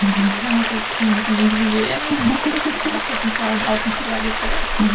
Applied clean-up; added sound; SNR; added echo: none; Stream; 1 dB; reverberation time 0.1 s.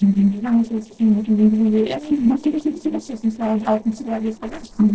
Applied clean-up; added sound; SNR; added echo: neural separator model SepFormer DNS4.